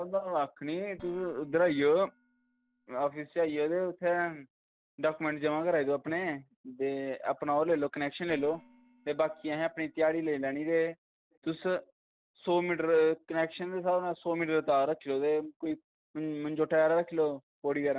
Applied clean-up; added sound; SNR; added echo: neural separator model SepFormer DNS4.